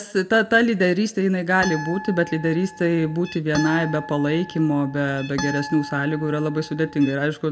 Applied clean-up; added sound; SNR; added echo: none; Harp; 13 dB; reverberation time 0.8 s.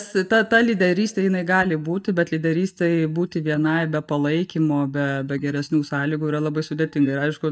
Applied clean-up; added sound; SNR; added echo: neural mask model DeepFilterNet 3.